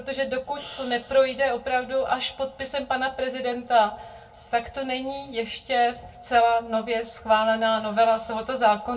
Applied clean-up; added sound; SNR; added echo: none; none; none; reverberation time 0.2 s.